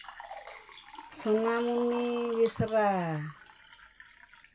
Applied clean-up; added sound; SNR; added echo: none; Water / Liquid; 11 dB; reverberation time 0.2 s.